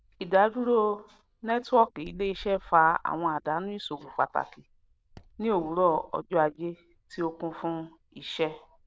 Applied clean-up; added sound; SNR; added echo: neural diffusion model UNIVERSE++.